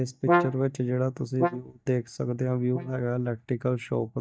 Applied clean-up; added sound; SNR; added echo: neural mask model DeepFilterNet 3.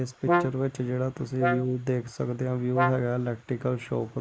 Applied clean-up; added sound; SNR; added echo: neural mask model Resemble Enhance denoiser.